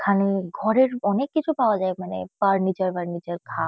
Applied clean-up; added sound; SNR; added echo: none; none; none; none.